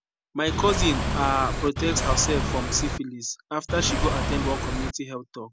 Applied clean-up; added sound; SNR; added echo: none; Engine / Car; -1 dB; none.